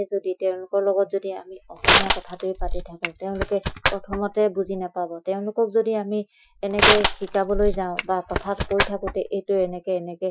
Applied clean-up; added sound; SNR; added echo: classical method Wiener filter.